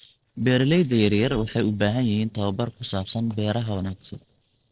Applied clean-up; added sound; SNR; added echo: neural separator model SepFormer DNS4.